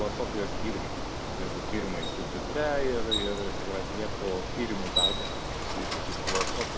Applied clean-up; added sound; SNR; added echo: none; Bicycle; -3 dB; none.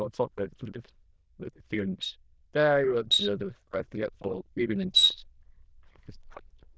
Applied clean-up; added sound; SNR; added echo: neural diffusion model UNIVERSE++.